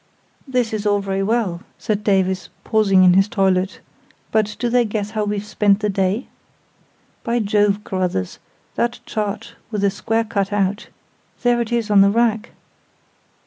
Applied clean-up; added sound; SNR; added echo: none; none; none; none.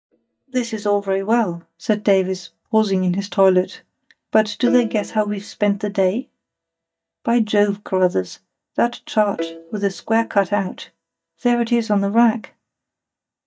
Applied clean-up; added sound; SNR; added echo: neural mask model DeepFilterNet 3.